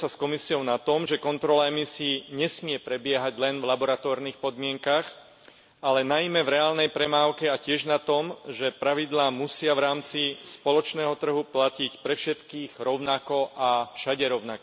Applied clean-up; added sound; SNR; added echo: none; none; none; none.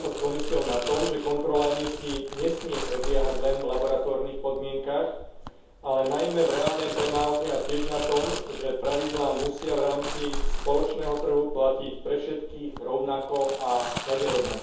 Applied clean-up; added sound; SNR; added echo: none; Crumpling, crinkling; 5 dB; reverberation time 0.7 s.